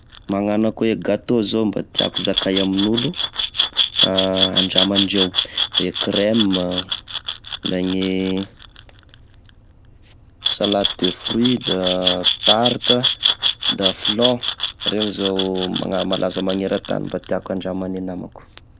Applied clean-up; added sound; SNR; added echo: none; Glass; 2 dB; none.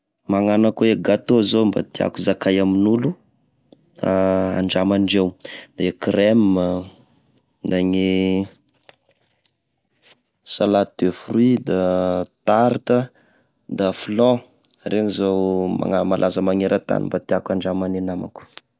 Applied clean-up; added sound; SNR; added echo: none; none; none; none.